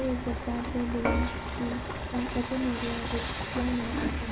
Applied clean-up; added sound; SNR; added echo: none; Frying (food) / Dishes, pots, and pans; 0 dB; none.